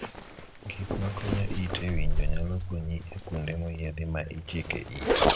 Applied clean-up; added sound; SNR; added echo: none; Zipper (clothing); -3 dB; none.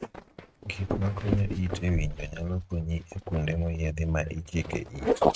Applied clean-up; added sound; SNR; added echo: neural mask model RNNoise.